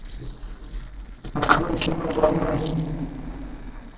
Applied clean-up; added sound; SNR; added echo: neural separator model SepFormer DNS4.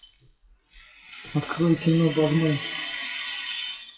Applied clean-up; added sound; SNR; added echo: classical method WPE with log-MMSE.